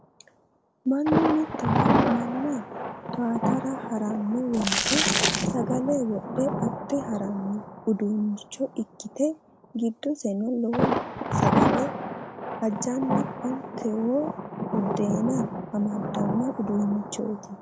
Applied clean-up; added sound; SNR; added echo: none; Thunder + Crumpling, crinkling; 0 dB; none.